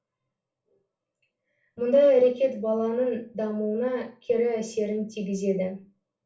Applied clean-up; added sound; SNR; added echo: none; none; none; reverberation time 0.2 s.